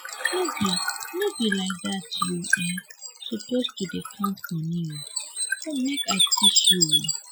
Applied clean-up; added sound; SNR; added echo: classical method Wiener filter.